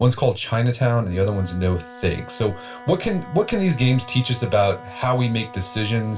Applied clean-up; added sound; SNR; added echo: none; Wind instrument, woodwind instrument; 19 dB; reverberation time 0.2 s.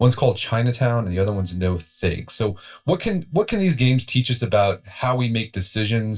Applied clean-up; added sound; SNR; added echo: neural mask model DeepFilterNet 3.